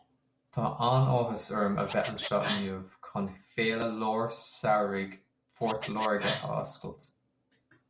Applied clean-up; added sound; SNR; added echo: none; Scratching (performance technique); 11 dB; none.